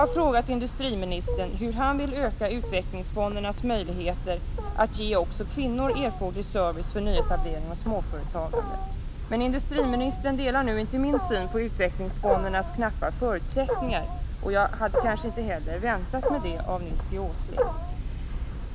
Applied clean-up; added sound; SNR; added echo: none; Wild animals; 1 dB; none.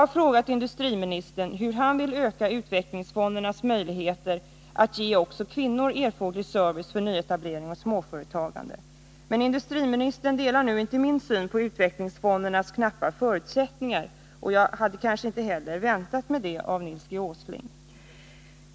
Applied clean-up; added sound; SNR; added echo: none; none; none; none.